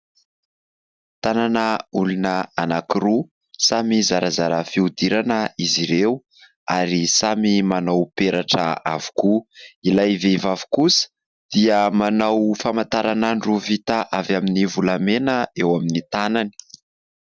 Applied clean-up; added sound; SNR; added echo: none; none; none; none.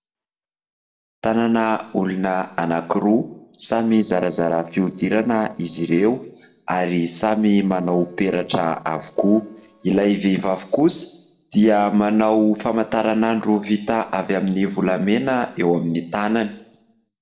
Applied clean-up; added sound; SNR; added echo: neural separator model SepFormer DNS4.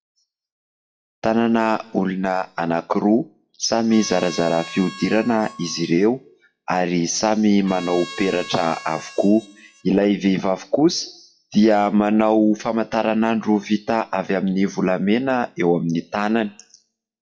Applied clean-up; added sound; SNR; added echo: classical method WPE with log-MMSE.